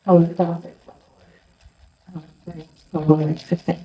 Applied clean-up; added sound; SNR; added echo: neural mask model DeepFilterNet 3.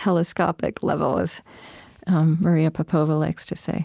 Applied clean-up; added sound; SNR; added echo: none; none; none; none.